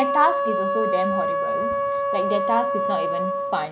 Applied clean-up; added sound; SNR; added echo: none; Wind instrument, woodwind instrument; -2 dB; none.